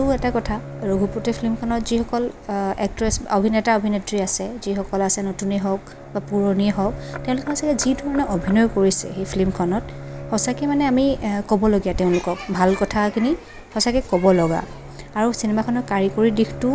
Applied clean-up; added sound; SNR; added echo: none; Bowed string instrument + Knock / Wood; 16 dB; none.